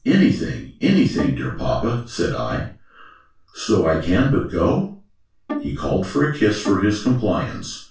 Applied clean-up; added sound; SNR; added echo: none; Bowed string instrument; 10 dB; reverberation time 0.3 s.